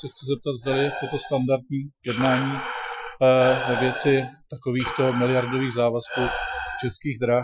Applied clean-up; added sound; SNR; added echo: classical method Wiener filter.